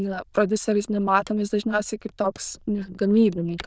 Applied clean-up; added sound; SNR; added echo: neural diffusion model UNIVERSE++.